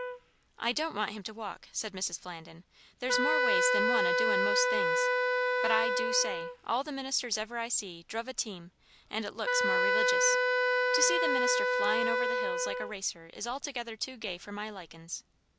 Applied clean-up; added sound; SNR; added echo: none; Wind instrument, woodwind instrument; -4 dB; none.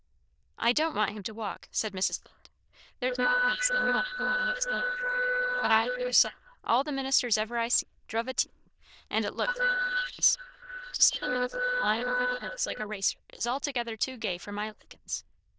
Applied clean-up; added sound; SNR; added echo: neural diffusion model UNIVERSE++.